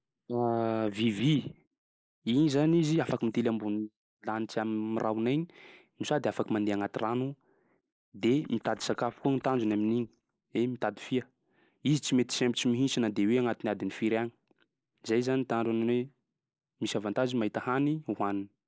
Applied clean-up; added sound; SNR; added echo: neural mask model Resemble Enhance denoiser.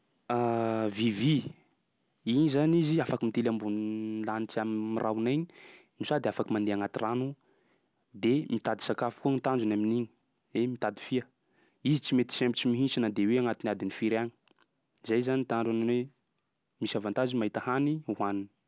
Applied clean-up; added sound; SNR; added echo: none; none; none; none.